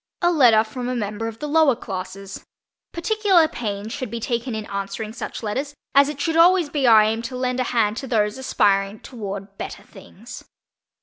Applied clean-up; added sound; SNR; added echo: none; none; none; none.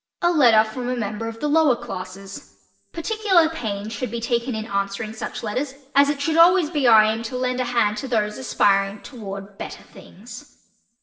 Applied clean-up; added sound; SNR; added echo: none; none; none; reverberation time 0.9 s.